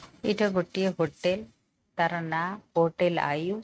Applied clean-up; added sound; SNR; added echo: neural mask model RNNoise.